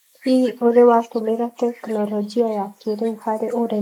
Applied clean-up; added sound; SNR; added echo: neural mask model Resemble Enhance denoiser.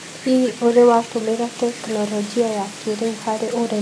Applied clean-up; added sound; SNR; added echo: none; Wind; 15 dB; none.